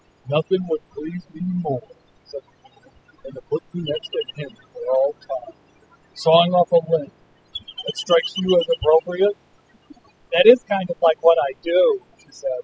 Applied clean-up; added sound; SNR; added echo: classical method spectral subtraction.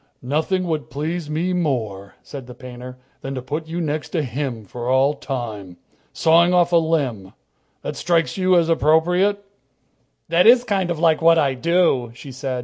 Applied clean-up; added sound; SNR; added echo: none; none; none; none.